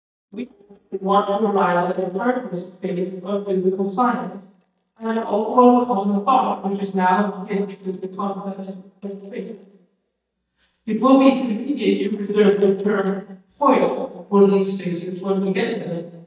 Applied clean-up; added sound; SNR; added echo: neural mask model DeepFilterNet 3.